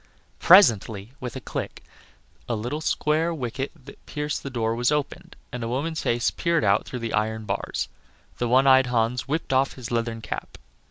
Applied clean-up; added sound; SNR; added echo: none; none; none; none.